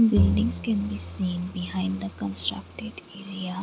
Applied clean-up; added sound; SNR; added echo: none; Bowed string instrument; 3 dB; none.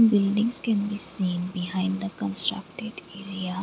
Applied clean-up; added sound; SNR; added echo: none; none; none; none.